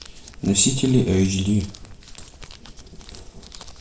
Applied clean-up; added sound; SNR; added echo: none; Crumpling, crinkling; 17 dB; reverberation time 0.4 s.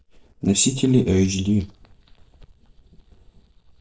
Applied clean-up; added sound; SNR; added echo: neural mask model DeepFilterNet 3.